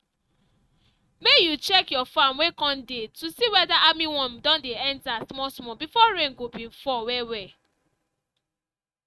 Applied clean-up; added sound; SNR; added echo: neural mask model RNNoise.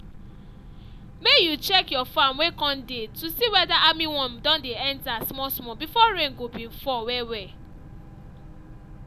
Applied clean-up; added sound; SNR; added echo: none; Boat, Water vehicle; 16 dB; none.